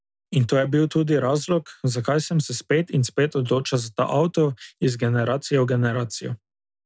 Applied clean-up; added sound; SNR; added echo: none; none; none; none.